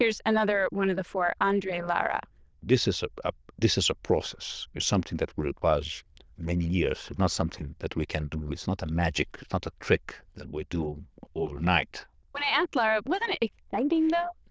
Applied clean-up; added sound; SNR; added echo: neural diffusion model UNIVERSE++.